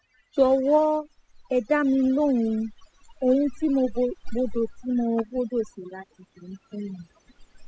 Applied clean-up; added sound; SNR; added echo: classical method spectral subtraction.